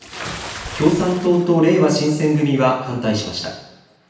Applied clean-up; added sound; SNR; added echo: none; Bathtub (filling or washing) / Splash, splatter; 17 dB; reverberation time 0.9 s.